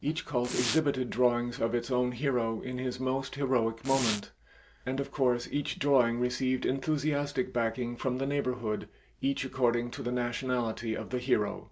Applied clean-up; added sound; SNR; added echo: none; Domestic sounds, home sounds; 12 dB; none.